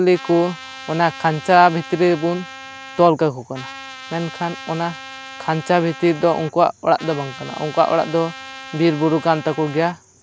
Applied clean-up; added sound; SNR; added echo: none; Trumpet; 16 dB; none.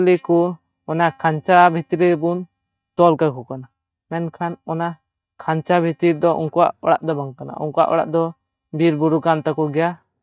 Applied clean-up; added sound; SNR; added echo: neural mask model DeepFilterNet 3.